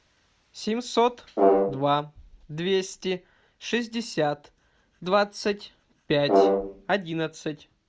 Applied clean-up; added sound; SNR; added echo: none; Brass instrument; -4 dB; none.